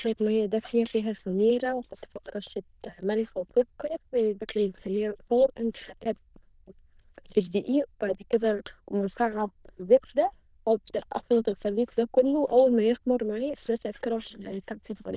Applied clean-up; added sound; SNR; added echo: neural diffusion model UNIVERSE++.